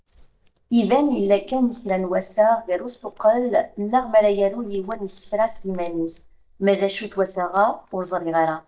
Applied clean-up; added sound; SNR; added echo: neural mask model DeepFilterNet 3.